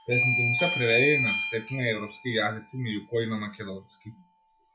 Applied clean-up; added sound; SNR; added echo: classical method log-MMSE.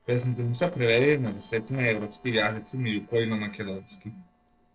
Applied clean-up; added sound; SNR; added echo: neural separator model SepFormer DNS4.